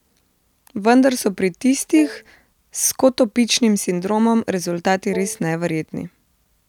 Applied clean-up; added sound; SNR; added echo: none; Wind instrument, woodwind instrument; 14 dB; none.